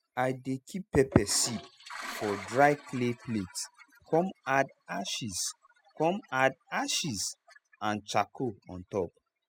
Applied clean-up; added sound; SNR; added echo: classical method spectral subtraction.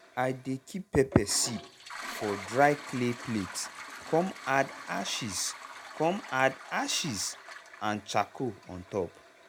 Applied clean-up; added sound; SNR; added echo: none; Toilet flush; 14 dB; none.